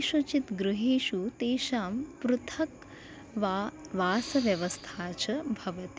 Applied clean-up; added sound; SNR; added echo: none; Respiratory sounds; 14 dB; none.